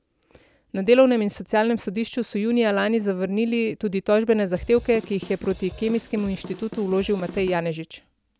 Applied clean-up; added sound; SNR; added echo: none; Drum / Drum kit; 15 dB; none.